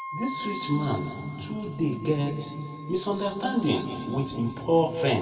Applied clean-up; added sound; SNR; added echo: none; Wind instrument, woodwind instrument; 13 dB; reverberation time 2.1 s.